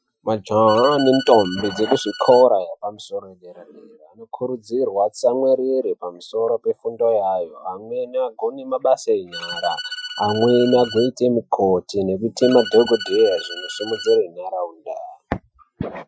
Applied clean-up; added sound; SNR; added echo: classical method Wiener filter.